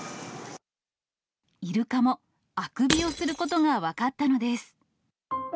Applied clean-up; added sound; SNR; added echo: none; Shatter / Crushing; 6 dB; none.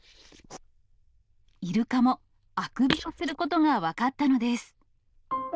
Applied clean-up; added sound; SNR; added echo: neural diffusion model UNIVERSE++.